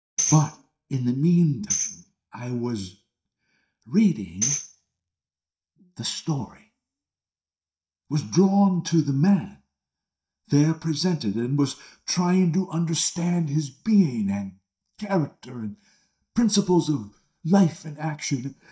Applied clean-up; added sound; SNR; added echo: neural mask model DeepFilterNet 3.